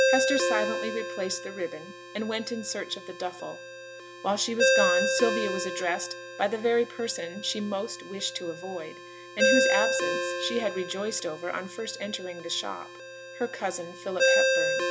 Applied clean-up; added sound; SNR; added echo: none; Ringtone; -2 dB; none.